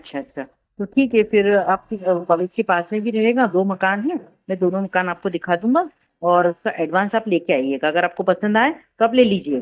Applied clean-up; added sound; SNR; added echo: neural mask model DeepFilterNet 3.